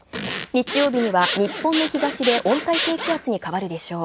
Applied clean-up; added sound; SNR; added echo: none; Zipper (clothing) / Sawing; 3 dB; none.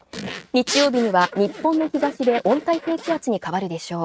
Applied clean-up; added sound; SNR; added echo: neural mask model RNNoise.